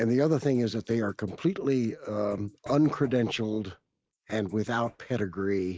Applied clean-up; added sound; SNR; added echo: neural mask model Resemble Enhance denoiser.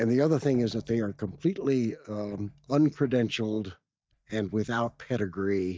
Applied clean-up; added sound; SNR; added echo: neural mask model DeepFilterNet 3.